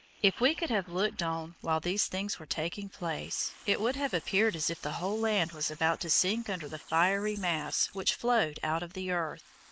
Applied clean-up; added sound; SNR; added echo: neural mask model Resemble Enhance denoiser.